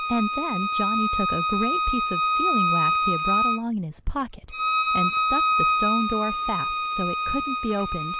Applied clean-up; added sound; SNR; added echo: none; Bowed string instrument; -5 dB; none.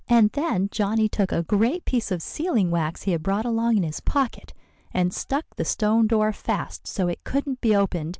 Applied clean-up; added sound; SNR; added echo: none; none; none; none.